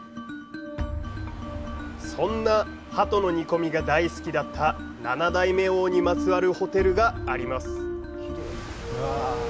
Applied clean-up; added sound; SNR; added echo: none; Organ; 17 dB; none.